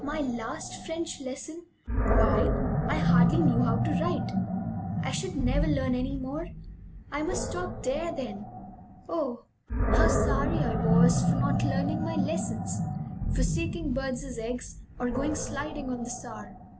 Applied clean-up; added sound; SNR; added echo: none; Animal; -5 dB; none.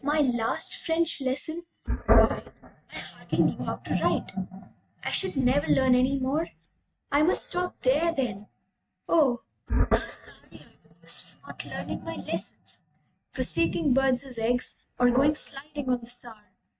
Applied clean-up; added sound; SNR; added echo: neural mask model RNNoise.